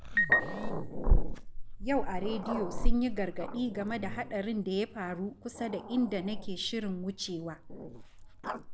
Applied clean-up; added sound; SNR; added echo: none; Growling; -2 dB; none.